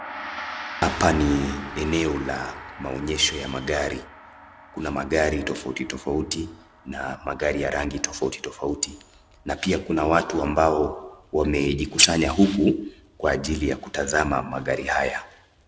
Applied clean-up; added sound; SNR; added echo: none; Gong; 17 dB; none.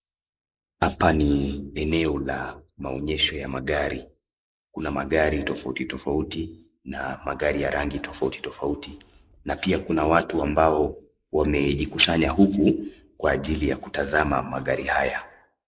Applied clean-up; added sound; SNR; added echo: neural mask model Resemble Enhance denoiser.